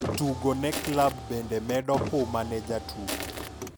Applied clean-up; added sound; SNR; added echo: none; Crushing + Car; 6 dB; none.